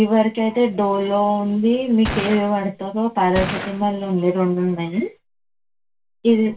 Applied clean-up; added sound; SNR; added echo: none; Gunshot, gunfire; 10 dB; reverberation time 0.2 s.